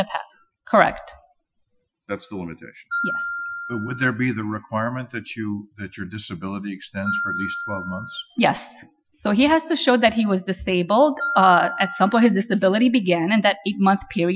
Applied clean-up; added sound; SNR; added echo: classical method Wiener filter.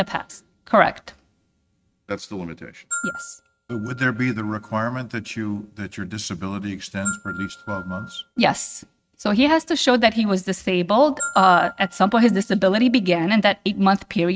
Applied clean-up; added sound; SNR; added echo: neural mask model RNNoise.